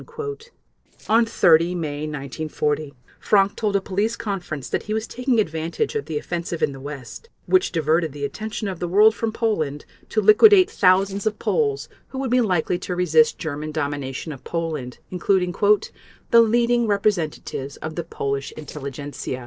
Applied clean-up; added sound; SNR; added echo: neural separator model SepFormer DNS4.